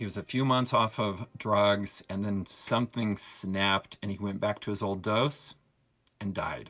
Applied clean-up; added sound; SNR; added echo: none; none; none; none.